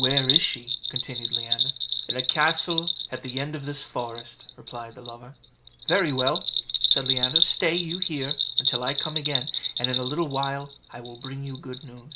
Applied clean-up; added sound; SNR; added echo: none; Bell; -3 dB; none.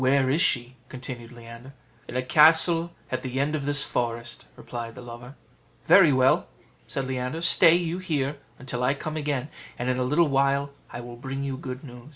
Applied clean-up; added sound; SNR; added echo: none; none; none; none.